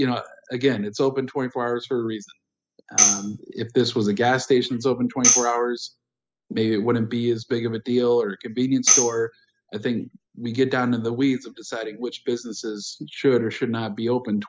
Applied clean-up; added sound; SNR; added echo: classical method spectral subtraction.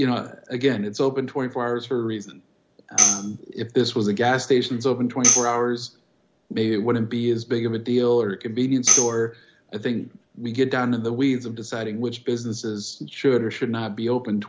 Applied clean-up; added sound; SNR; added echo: none; Tambourine; 1 dB; none.